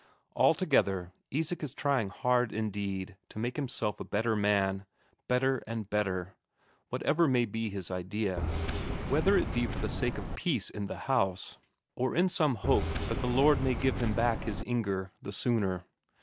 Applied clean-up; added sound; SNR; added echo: none; Subway, metro, underground; 2 dB; none.